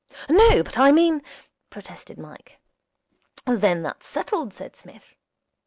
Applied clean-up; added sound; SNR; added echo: none; none; none; none.